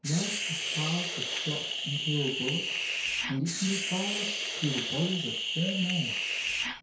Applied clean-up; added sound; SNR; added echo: none; Hiss; -1 dB; reverberation time 0.6 s.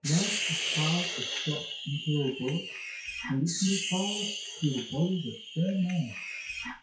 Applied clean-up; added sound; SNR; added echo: classical method WPE with log-MMSE.